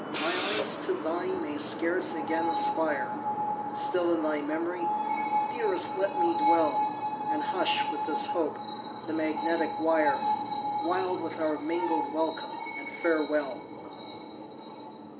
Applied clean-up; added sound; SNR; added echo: none; Screech; 1 dB; none.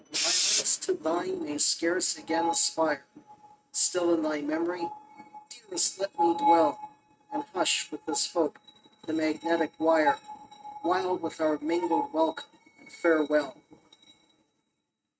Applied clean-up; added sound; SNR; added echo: neural mask model RNNoise.